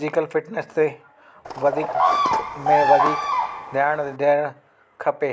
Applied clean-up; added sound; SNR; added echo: none; Bird vocalization, bird call, bird song; -2 dB; none.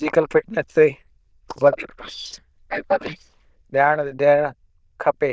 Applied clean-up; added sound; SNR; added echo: neural diffusion model UNIVERSE++.